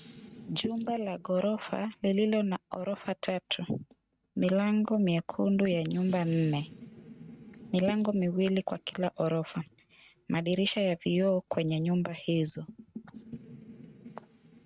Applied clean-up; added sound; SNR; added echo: neural mask model RNNoise.